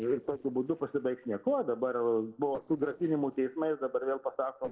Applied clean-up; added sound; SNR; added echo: neural separator model SepFormer DNS4.